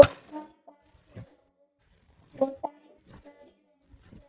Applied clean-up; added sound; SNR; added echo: neural mask model DeepFilterNet 3.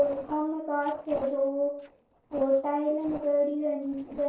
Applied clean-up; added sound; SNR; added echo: neural separator model SepFormer DNS4.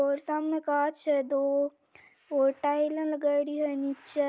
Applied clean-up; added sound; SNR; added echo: none; none; none; none.